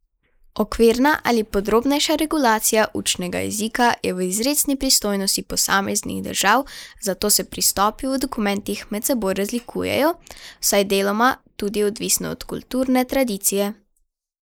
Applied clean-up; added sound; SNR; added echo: neural mask model Resemble Enhance denoiser.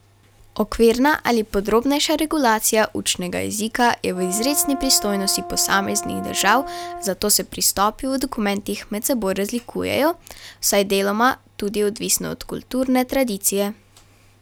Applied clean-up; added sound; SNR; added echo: none; Brass instrument; 11 dB; none.